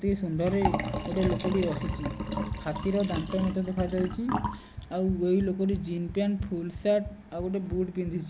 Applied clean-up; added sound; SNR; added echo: none; Liquid + Run; 5 dB; none.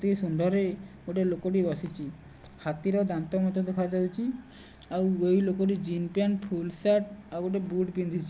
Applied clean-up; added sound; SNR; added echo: none; none; none; none.